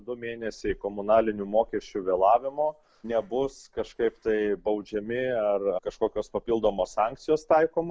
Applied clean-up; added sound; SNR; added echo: none; none; none; none.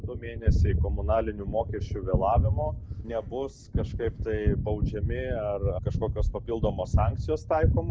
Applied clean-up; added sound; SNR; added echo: none; Gunshot, gunfire; -3 dB; none.